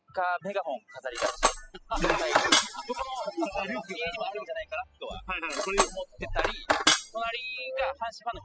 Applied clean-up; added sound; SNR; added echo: classical method spectral subtraction.